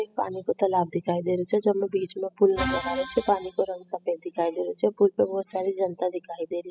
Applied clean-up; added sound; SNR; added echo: classical method spectral subtraction.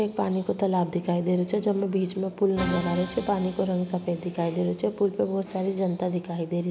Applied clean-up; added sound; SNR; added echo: none; Musical instrument; 15 dB; none.